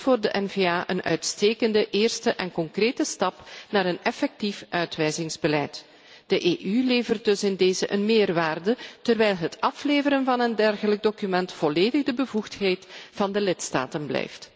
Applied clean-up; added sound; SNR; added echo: none; none; none; none.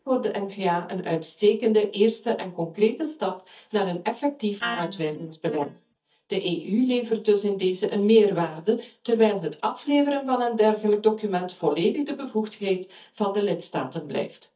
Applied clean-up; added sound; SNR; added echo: neural mask model DeepFilterNet 3.